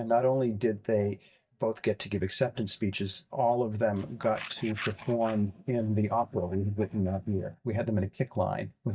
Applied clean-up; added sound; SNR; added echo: neural mask model DeepFilterNet 3.